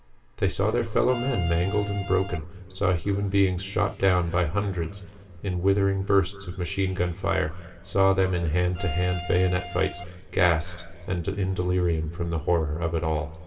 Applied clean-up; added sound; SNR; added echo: none; Bowed string instrument; 12 dB; reverberation time 2.7 s.